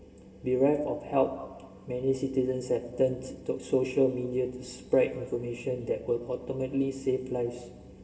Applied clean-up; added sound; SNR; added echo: none; none; none; reverberation time 1.6 s.